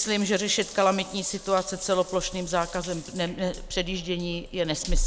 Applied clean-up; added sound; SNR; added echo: none; Drip / Trickle, dribble / Bathtub (filling or washing) / Water tap, faucet; 7 dB; none.